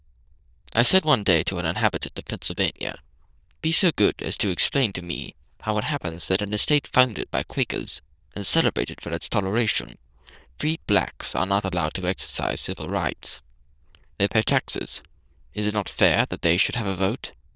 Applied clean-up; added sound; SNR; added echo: neural diffusion model UNIVERSE++.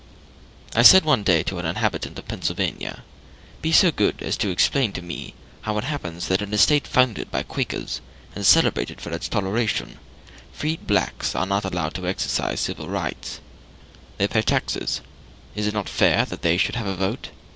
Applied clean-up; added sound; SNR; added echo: none; none; none; none.